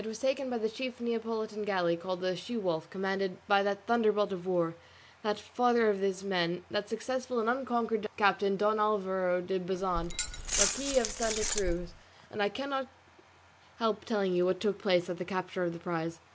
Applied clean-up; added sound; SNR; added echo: none; Glass; 3 dB; none.